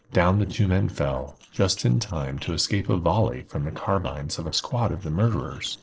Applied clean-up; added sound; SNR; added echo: neural separator model SepFormer DNS4.